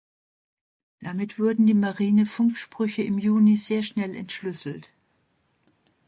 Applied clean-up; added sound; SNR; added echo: none; none; none; none.